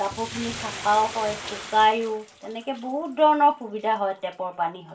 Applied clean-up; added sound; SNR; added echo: none; Bathtub (filling or washing); 15 dB; reverberation time 0.2 s.